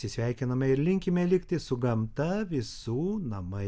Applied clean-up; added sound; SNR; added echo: none; none; none; none.